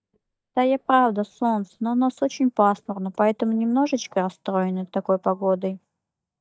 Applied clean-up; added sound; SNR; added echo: neural mask model DeepFilterNet 3.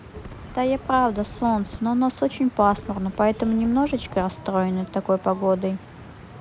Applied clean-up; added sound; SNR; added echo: none; Stream + Wind; 16 dB; none.